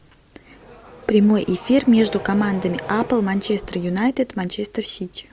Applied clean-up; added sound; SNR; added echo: none; Accelerating, revving, vroom; 16 dB; none.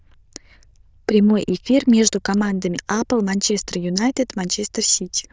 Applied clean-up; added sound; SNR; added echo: neural diffusion model UNIVERSE++.